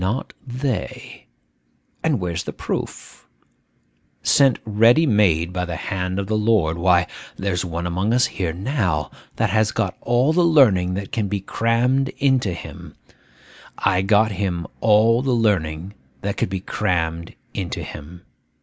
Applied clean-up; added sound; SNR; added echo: none; none; none; none.